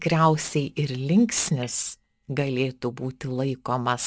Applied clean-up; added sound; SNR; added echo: neural mask model DeepFilterNet 3.